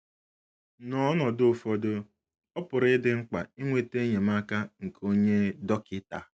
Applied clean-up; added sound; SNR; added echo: none; none; none; none.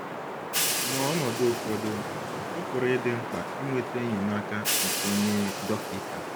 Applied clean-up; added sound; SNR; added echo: none; Wind + Hi-hat; 1 dB; none.